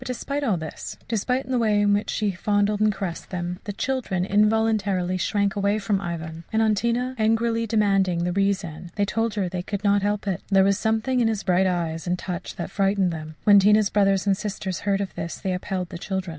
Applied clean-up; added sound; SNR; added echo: none; none; none; none.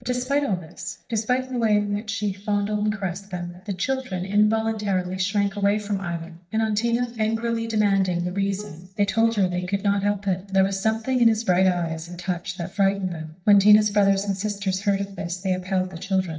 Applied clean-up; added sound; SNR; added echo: neural mask model DeepFilterNet 3.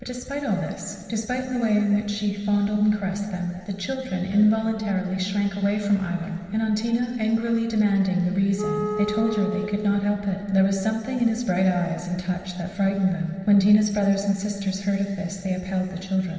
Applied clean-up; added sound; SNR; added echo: none; Wind instrument, woodwind instrument; 8 dB; reverberation time 2.5 s.